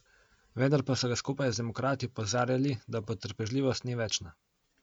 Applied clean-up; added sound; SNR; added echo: none; none; none; none.